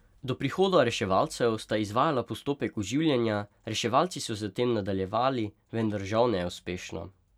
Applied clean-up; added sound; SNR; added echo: none; none; none; none.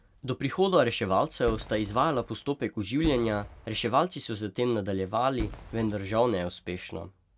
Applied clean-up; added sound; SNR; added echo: none; Fireworks; 13 dB; none.